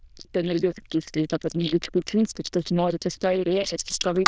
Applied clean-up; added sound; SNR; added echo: neural diffusion model UNIVERSE++.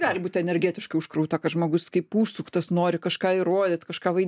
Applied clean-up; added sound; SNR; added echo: none; none; none; none.